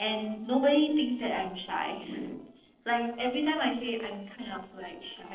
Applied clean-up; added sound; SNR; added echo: neural separator model SepFormer DNS4.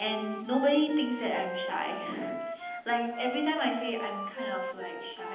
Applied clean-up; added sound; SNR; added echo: none; Wind instrument, woodwind instrument; 8 dB; reverberation time 0.9 s.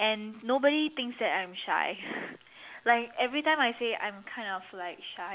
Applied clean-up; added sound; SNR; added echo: none; none; none; none.